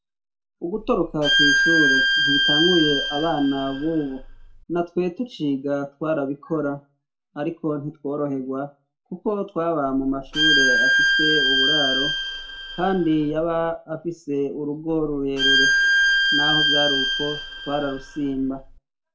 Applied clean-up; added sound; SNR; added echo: none; Bowed string instrument; -4 dB; reverberation time 0.2 s.